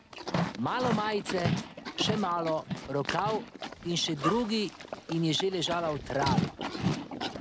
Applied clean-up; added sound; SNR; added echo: none; Livestock, farm animals, working animals; 3 dB; none.